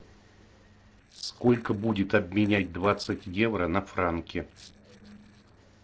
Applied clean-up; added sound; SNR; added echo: neural separator model SepFormer DNS4.